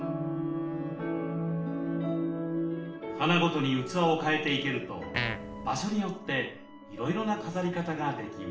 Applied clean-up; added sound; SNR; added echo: none; Fart; 5 dB; reverberation time 0.5 s.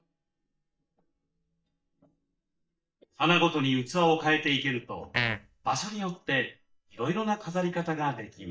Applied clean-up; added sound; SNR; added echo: neural mask model DeepFilterNet 3.